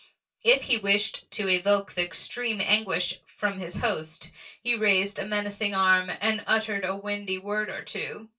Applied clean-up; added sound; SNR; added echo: none; none; none; reverberation time 0.2 s.